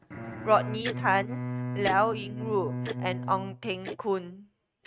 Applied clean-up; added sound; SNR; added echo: neural mask model RNNoise.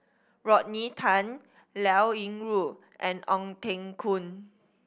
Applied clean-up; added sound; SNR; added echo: none; none; none; none.